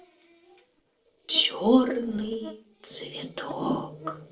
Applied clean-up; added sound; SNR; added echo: neural separator model SepFormer DNS4.